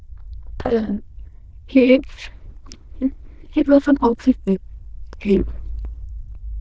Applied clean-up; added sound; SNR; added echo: neural diffusion model UNIVERSE++.